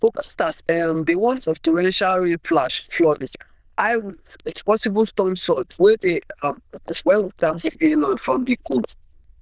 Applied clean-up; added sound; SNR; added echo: neural diffusion model UNIVERSE++.